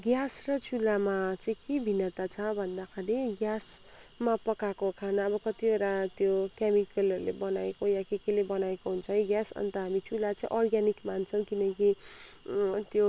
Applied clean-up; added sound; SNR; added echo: none; none; none; none.